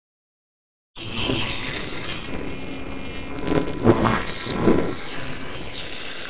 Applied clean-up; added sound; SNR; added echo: neural separator model SepFormer WHAMR!.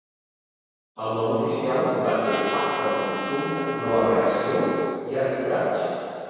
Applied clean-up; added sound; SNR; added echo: none; Trumpet; 8 dB; reverberation time 2.2 s.